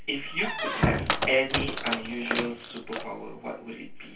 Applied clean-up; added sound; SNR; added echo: none; Squeak; -1 dB; reverberation time 0.2 s.